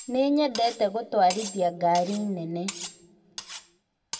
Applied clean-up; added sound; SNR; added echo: none; Cutlery, silverware; 14 dB; reverberation time 0.9 s.